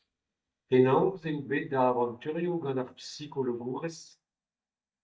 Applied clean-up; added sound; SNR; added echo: neural mask model DeepFilterNet 3.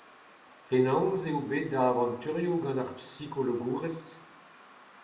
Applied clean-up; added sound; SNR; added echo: none; Cricket; 9 dB; reverberation time 0.6 s.